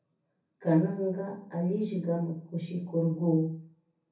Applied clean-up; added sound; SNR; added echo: none; none; none; reverberation time 0.6 s.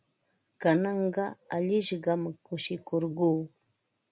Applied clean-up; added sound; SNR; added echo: none; none; none; none.